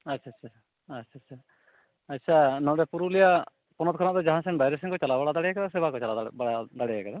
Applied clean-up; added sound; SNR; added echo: none; none; none; none.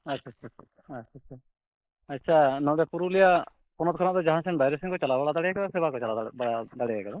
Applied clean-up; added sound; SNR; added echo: neural mask model Resemble Enhance denoiser.